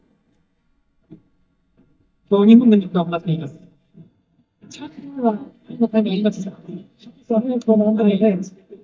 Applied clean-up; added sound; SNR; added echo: neural mask model DeepFilterNet 3.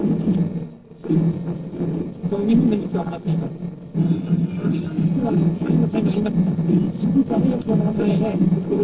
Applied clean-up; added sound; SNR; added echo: neural separator model SepFormer DNS4.